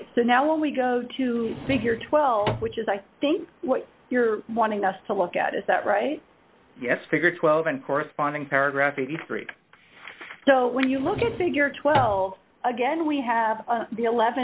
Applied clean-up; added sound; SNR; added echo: none; Finger snapping + Drawer open or close; 9 dB; none.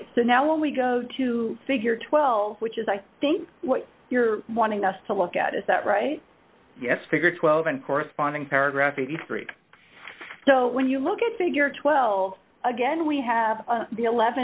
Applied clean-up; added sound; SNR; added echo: none; none; none; none.